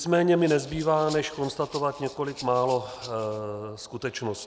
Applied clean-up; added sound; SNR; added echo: none; Rattle (instrument); 20 dB; none.